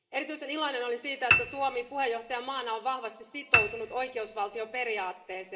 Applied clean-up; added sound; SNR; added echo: none; Piano; -2 dB; reverberation time 2.6 s.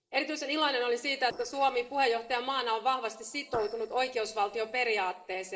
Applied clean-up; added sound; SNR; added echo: neural separator model SepFormer DNS4.